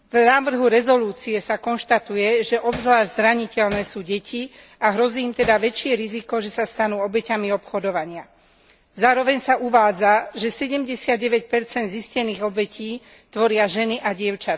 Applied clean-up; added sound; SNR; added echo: none; Hammer; 14 dB; none.